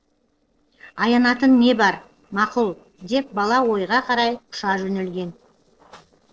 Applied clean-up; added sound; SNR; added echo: neural separator model SepFormer DNS4.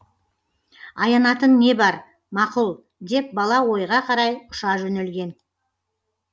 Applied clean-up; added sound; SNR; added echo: none; none; none; none.